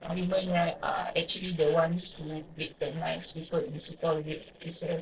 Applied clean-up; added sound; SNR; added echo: neural separator model SepFormer DNS4.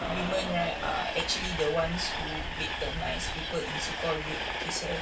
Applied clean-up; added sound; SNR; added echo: none; Train; 1 dB; reverberation time 0.1 s.